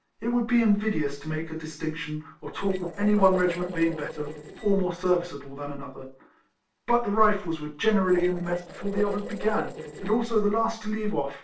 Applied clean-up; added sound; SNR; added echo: neural separator model SepFormer DNS4.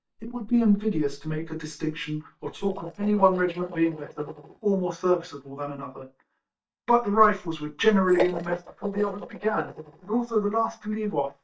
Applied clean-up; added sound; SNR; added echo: neural mask model DeepFilterNet 3.